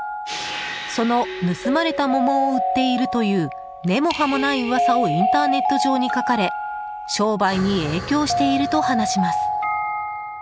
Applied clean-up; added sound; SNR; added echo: none; none; none; none.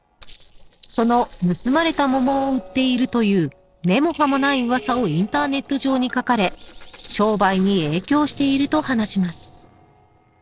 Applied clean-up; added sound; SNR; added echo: neural separator model SepFormer DNS4.